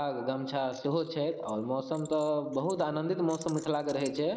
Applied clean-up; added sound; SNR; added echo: neural mask model Resemble Enhance denoiser.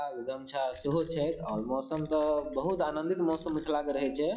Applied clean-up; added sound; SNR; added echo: classical method log-MMSE.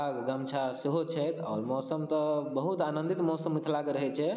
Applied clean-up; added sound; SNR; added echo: none; none; none; none.